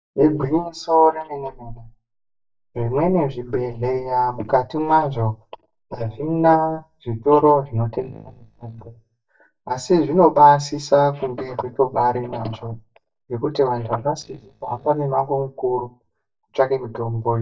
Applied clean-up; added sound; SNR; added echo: neural mask model DeepFilterNet 3.